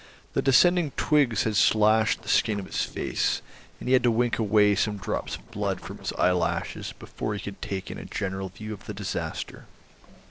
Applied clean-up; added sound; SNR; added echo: neural separator model SepFormer DNS4.